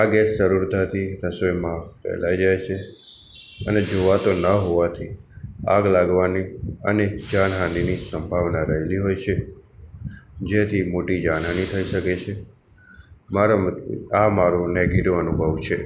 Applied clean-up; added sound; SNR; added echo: none; Respiratory sounds; 15 dB; none.